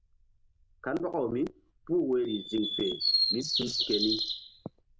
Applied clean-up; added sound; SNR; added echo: neural diffusion model UNIVERSE++.